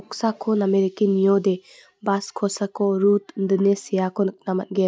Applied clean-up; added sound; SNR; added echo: none; none; none; none.